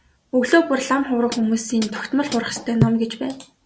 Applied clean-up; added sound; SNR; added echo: none; Hi-hat; 7 dB; none.